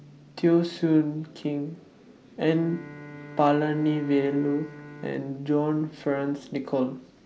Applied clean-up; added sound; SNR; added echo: none; Bowed string instrument; 19 dB; none.